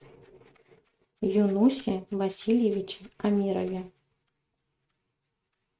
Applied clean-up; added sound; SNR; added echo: neural mask model RNNoise.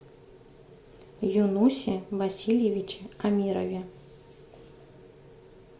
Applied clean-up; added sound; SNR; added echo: none; none; none; none.